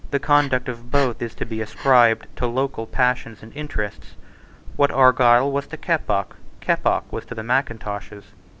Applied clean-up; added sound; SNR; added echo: none; Breathing; 8 dB; none.